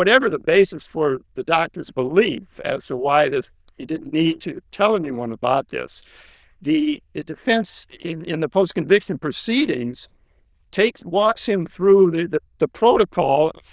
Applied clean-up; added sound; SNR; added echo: neural diffusion model UNIVERSE++.